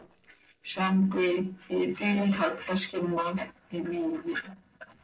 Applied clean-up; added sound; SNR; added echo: neural separator model SepFormer DNS4.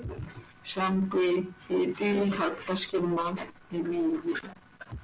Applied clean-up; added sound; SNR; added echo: none; none; none; none.